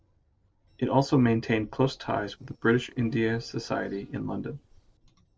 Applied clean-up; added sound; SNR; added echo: neural separator model SepFormer DNS4.